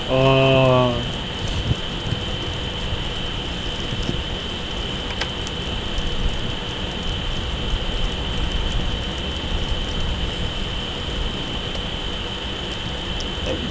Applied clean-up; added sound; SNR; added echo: none; Bicycle; 2 dB; none.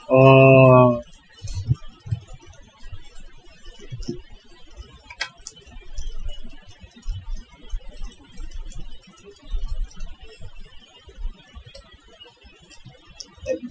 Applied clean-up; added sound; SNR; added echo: classical method Wiener filter.